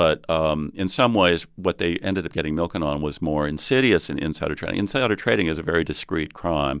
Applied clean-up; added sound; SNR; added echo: none; none; none; none.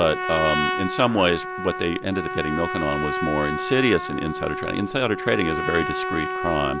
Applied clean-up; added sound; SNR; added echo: none; Trumpet; 4 dB; none.